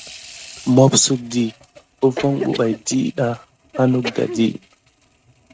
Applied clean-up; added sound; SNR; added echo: neural mask model RNNoise.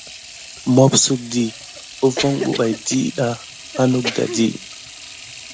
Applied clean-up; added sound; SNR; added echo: none; Cough + Sink (filling or washing) / Water tap, faucet; 11 dB; none.